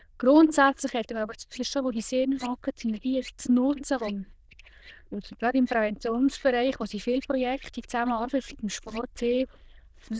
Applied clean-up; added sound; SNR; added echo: neural diffusion model UNIVERSE++.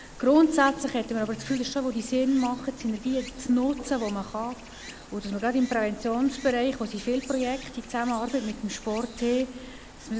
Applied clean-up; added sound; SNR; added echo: none; Stream; 17 dB; none.